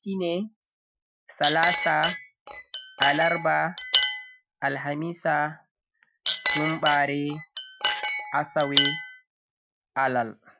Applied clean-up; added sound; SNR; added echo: classical method Wiener filter.